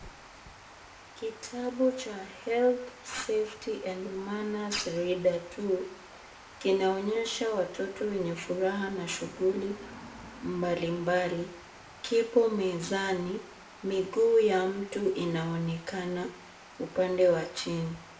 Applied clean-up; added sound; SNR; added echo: none; Water; 19 dB; reverberation time 0.6 s.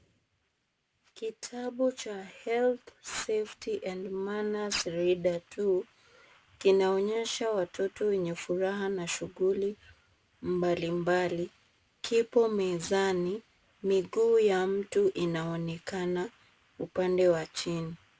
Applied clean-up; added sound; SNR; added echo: none; none; none; none.